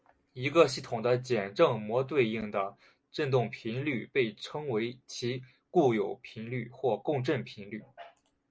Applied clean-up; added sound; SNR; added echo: none; none; none; none.